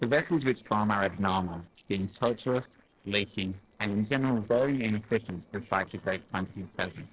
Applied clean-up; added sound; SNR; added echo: neural separator model SepFormer DNS4.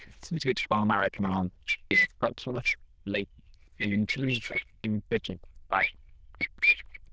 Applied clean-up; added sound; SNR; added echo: neural diffusion model UNIVERSE++.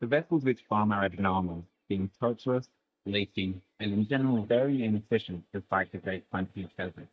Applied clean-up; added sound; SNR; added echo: neural mask model DeepFilterNet 3.